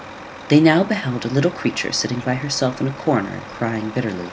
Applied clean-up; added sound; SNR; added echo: none; Truck; 15 dB; none.